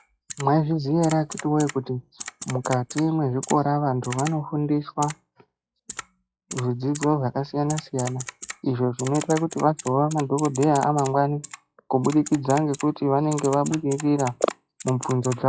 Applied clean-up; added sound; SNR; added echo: classical method log-MMSE.